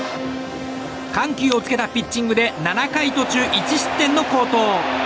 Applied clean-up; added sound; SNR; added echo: none; Keyboard (musical); 11 dB; none.